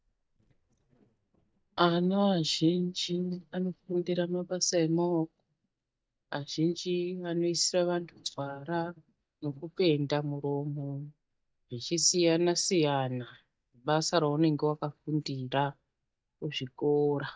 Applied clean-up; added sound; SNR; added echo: neural mask model DeepFilterNet 3.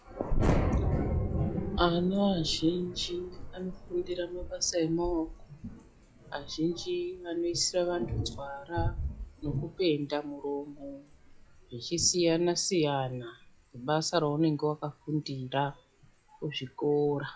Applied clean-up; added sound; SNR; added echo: classical method log-MMSE.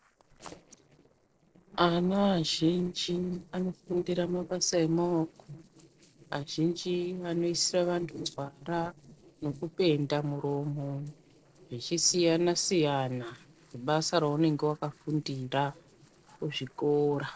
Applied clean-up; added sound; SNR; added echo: neural separator model SepFormer DNS4.